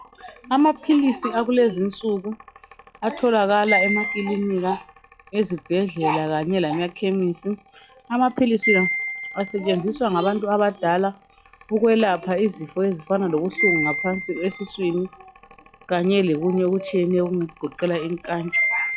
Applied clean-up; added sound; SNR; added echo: classical method log-MMSE.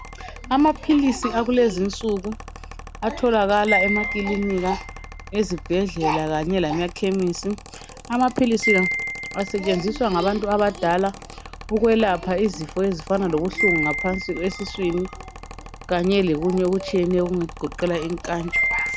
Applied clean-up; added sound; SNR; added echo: none; Wind chime + Mechanical fan; 8 dB; none.